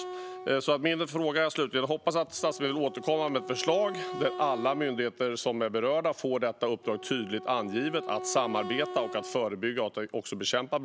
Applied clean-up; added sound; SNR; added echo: none; Wind instrument, woodwind instrument; 13 dB; none.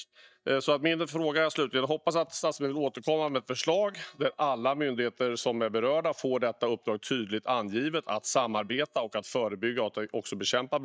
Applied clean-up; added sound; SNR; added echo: neural mask model DeepFilterNet 3.